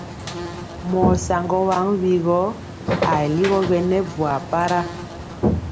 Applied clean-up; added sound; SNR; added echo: none; Buzz; 5 dB; none.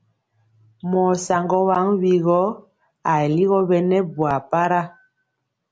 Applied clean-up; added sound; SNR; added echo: none; none; none; none.